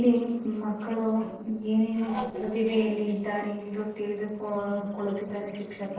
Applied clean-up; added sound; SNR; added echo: neural separator model SepFormer DNS4.